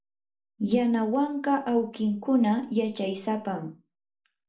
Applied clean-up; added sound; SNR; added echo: none; none; none; reverberation time 0.4 s.